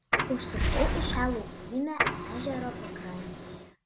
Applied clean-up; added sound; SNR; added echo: none; Printer + Boom; -3 dB; none.